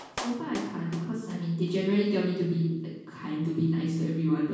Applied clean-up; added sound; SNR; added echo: none; Clapping; 18 dB; reverberation time 1.2 s.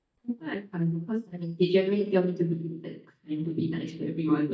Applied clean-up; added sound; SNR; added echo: neural mask model DeepFilterNet 3.